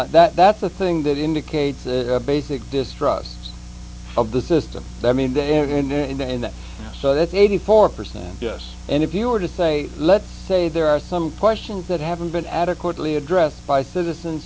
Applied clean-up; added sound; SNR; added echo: none; none; none; none.